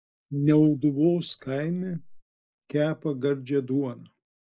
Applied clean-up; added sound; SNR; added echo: neural mask model Resemble Enhance denoiser.